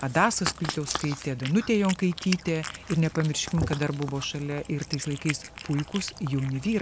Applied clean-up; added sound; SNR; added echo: none; Cat; 10 dB; none.